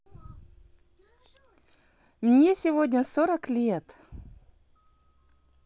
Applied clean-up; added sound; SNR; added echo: none; none; none; none.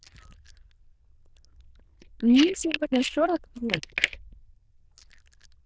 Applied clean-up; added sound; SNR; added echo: neural diffusion model UNIVERSE++.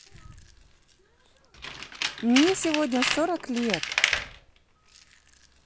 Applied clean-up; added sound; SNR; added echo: none; Tools; 3 dB; none.